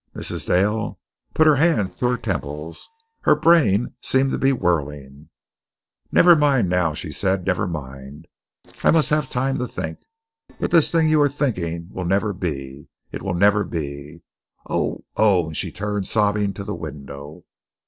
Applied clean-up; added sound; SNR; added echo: neural separator model SepFormer DNS4.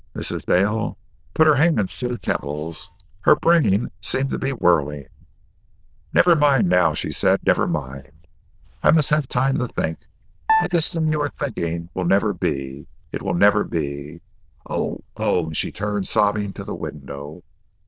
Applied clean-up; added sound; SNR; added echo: neural diffusion model UNIVERSE++.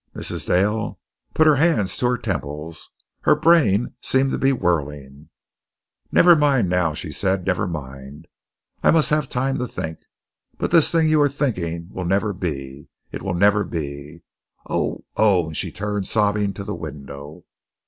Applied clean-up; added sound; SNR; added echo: none; none; none; none.